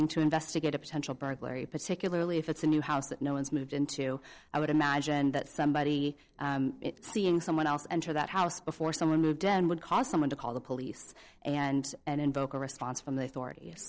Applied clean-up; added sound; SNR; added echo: neural separator model SepFormer DNS4.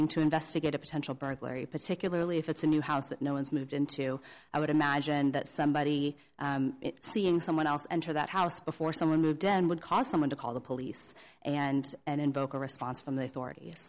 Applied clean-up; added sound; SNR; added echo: none; none; none; none.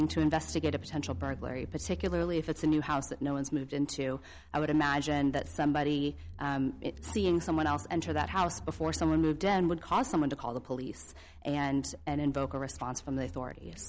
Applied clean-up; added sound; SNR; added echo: none; Engine / Car; 13 dB; none.